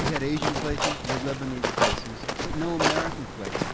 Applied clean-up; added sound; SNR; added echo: none; Clock + Walk, footsteps; -4 dB; none.